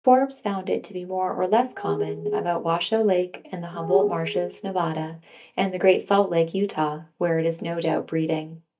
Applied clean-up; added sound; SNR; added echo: neural mask model DeepFilterNet 3.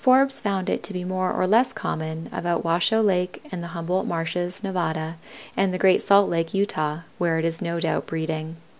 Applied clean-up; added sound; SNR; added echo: none; none; none; none.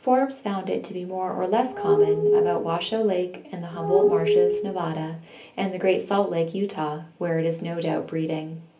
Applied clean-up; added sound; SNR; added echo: none; Glass; -3 dB; reverberation time 0.3 s.